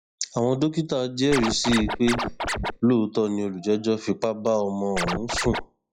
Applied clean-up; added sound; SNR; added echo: classical method log-MMSE.